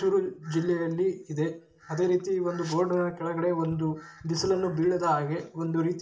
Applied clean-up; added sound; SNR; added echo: none; none; none; reverberation time 0.4 s.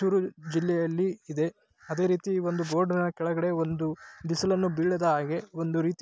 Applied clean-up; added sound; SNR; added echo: none; none; none; none.